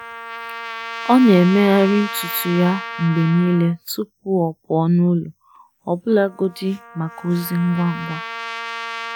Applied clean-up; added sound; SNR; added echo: none; Trumpet; 12 dB; none.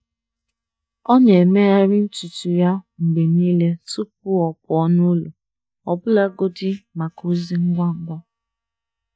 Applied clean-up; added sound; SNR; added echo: neural mask model DeepFilterNet 3.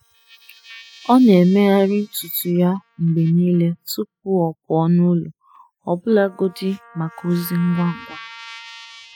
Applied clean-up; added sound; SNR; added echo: classical method spectral subtraction.